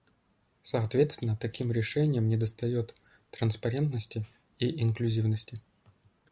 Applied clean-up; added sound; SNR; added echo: none; none; none; none.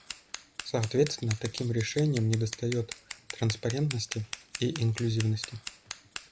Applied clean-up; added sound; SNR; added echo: none; Scissors; 12 dB; none.